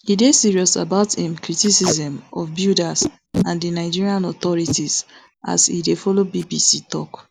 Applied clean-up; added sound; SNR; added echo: none; Packing tape, duct tape; 12 dB; none.